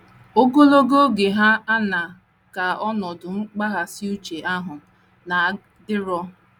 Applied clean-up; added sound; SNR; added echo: none; none; none; none.